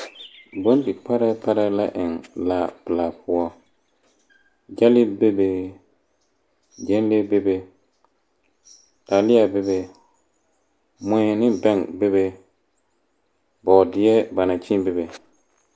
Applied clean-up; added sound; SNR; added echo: none; none; none; none.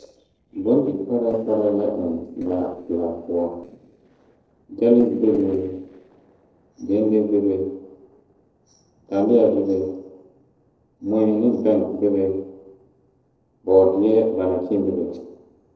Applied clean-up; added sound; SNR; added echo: neural separator model SepFormer DNS4.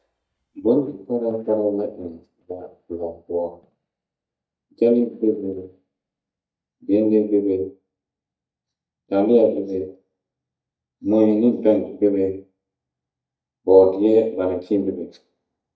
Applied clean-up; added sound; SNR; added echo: neural mask model DeepFilterNet 3.